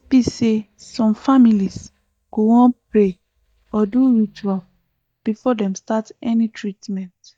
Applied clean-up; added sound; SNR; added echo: neural mask model DeepFilterNet 3.